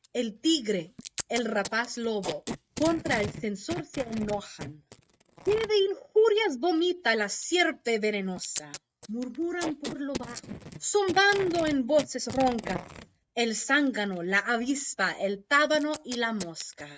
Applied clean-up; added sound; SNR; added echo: neural mask model RNNoise.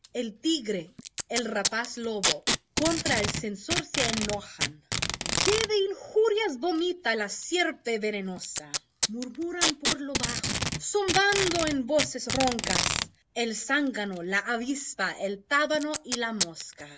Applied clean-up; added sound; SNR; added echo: none; Packing tape, duct tape; 3 dB; none.